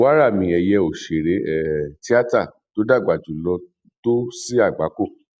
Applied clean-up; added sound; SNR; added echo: none; none; none; none.